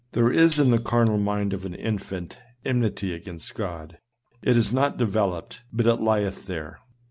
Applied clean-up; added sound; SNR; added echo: none; Tambourine; 2 dB; none.